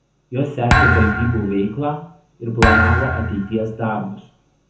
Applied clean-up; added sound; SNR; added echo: none; Thump, thud; -2 dB; reverberation time 0.7 s.